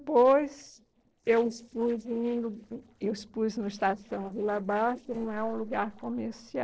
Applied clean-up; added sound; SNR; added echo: neural separator model SepFormer DNS4.